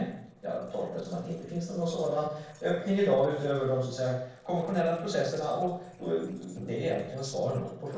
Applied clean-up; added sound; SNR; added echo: neural separator model SepFormer DNS4.